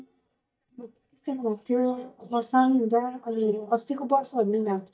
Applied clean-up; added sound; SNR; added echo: neural mask model DeepFilterNet 3.